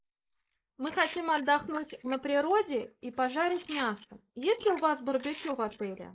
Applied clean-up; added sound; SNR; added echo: neural mask model Resemble Enhance denoiser.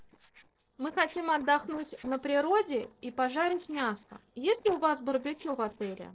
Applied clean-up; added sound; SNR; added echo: neural separator model SepFormer DNS4.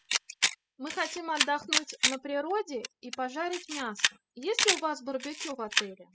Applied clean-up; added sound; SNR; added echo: classical method spectral subtraction.